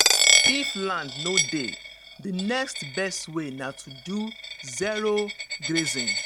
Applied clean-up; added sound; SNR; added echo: none; Coin (dropping); -4 dB; none.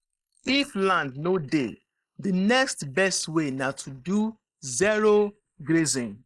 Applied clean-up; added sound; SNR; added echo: neural mask model Resemble Enhance denoiser.